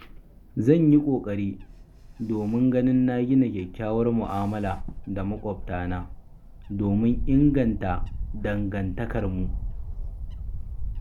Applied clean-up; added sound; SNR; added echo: none; Wind / Bird; 8 dB; none.